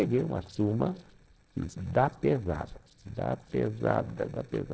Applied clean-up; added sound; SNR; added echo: neural separator model SepFormer DNS4.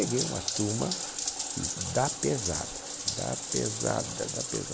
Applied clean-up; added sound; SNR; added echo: none; Bathtub (filling or washing); 1 dB; none.